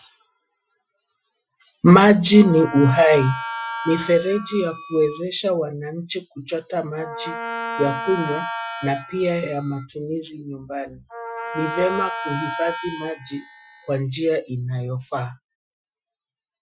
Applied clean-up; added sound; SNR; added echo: classical method Wiener filter.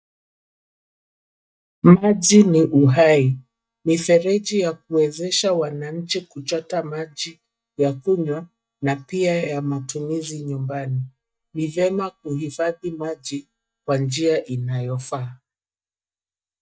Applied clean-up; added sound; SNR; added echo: neural mask model DeepFilterNet 3.